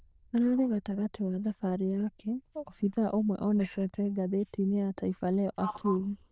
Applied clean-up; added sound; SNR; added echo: neural diffusion model UNIVERSE++.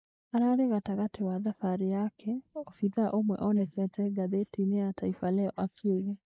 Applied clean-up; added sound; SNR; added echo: neural mask model Resemble Enhance denoiser.